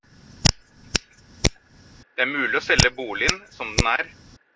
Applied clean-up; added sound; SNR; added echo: none; Hands; -1 dB; none.